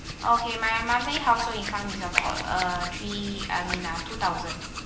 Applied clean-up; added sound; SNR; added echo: none; Hands; 6 dB; reverberation time 0.8 s.